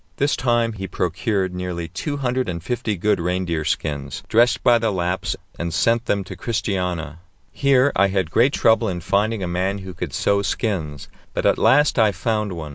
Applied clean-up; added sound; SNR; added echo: none; none; none; none.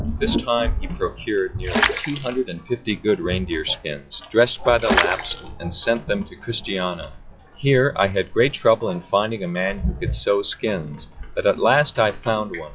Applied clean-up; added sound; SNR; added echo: classical method log-MMSE.